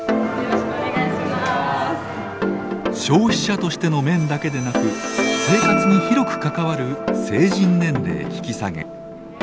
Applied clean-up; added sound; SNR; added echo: none; Bowed string instrument; 8 dB; none.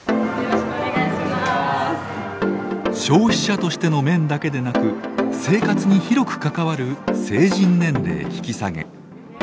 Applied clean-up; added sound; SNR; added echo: none; none; none; none.